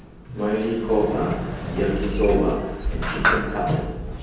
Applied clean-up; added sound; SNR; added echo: none; Sliding door; 3 dB; reverberation time 1.1 s.